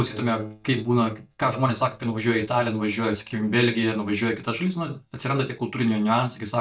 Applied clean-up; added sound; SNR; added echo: neural mask model DeepFilterNet 3.